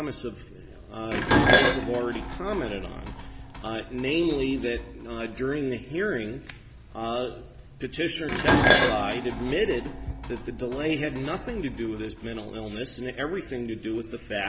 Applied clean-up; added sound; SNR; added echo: none; Dishes, pots, and pans; -1 dB; none.